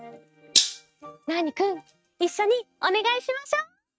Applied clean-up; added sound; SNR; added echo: neural mask model RNNoise.